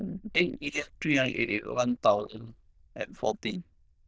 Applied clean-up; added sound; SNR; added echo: neural diffusion model UNIVERSE++.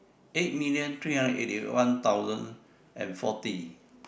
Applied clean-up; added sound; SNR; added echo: none; none; none; none.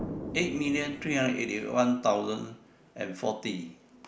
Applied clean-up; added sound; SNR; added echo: none; Explosion; 13 dB; none.